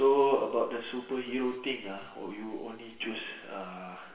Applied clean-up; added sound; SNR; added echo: none; none; none; reverberation time 1.1 s.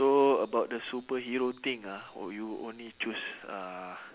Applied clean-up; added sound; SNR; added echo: none; none; none; none.